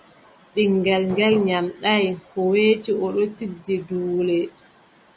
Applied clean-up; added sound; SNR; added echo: none; Hammer; 15 dB; none.